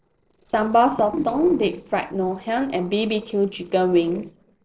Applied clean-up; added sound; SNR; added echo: neural separator model SepFormer DNS4.